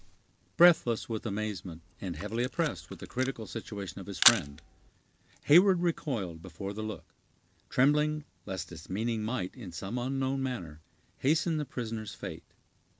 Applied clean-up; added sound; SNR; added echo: none; Camera; 3 dB; none.